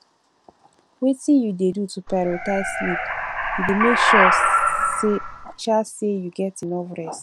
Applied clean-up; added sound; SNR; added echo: none; Animal; -3 dB; none.